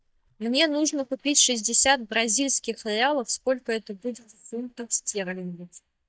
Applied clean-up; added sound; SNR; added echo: neural mask model DeepFilterNet 3.